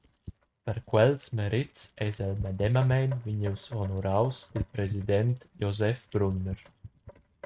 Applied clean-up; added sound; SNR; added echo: neural mask model RNNoise.